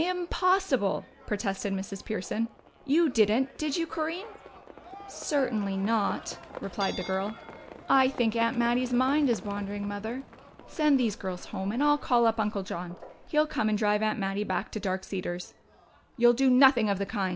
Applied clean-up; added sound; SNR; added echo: none; Walk, footsteps + Livestock, farm animals, working animals; 18 dB; none.